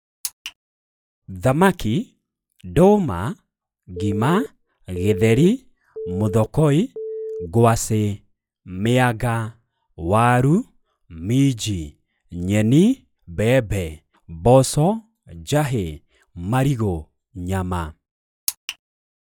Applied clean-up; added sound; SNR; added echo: classical method log-MMSE.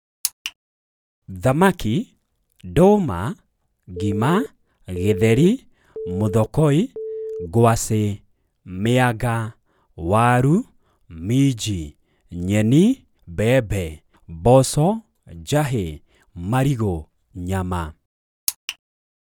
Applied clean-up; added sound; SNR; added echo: none; Telephone; 10 dB; none.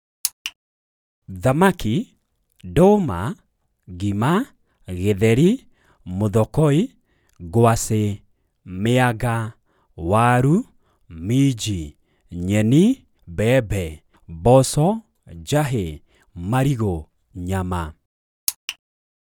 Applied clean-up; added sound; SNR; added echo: none; none; none; none.